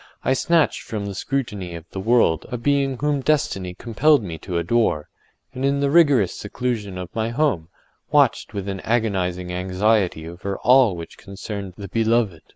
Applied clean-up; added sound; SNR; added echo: none; none; none; none.